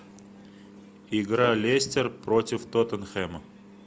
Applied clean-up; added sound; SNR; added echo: none; none; none; none.